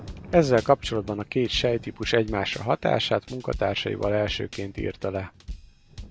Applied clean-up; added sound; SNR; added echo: none; Drum / Drum kit + Thunder; 15 dB; none.